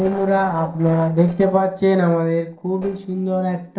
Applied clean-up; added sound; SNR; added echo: neural separator model SepFormer DNS4.